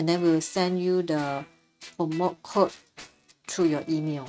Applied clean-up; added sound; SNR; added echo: neural mask model RNNoise.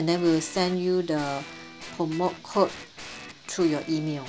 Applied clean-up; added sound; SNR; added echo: none; Guitar; 16 dB; none.